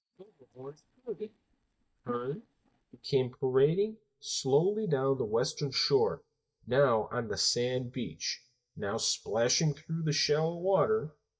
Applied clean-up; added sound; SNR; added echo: neural mask model DeepFilterNet 3.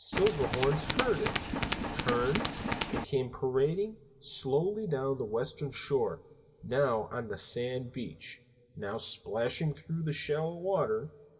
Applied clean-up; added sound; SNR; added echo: none; Tools; -2 dB; reverberation time 1.4 s.